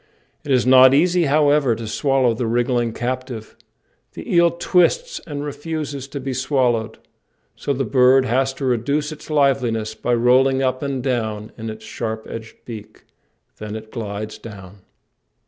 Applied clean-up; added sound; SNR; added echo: none; none; none; none.